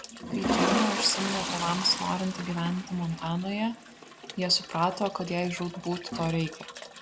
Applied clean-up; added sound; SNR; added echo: none; Toilet flush; 4 dB; none.